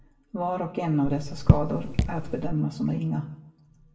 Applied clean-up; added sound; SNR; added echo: none; Raindrop / Drip; -4 dB; reverberation time 0.7 s.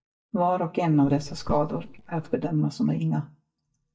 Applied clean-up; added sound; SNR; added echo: neural mask model DeepFilterNet 3.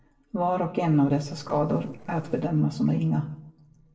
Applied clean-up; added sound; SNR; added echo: neural separator model SepFormer DNS4.